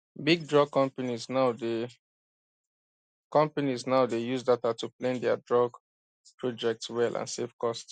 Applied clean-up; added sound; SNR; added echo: none; none; none; none.